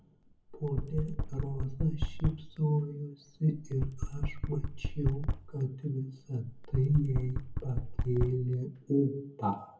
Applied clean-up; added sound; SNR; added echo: none; Knock; 3 dB; reverberation time 0.3 s.